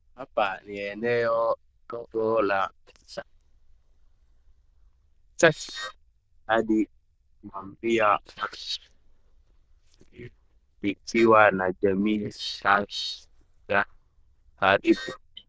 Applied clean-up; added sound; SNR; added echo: neural diffusion model UNIVERSE++.